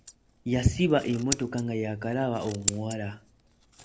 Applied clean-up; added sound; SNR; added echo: none; Scissors; 9 dB; none.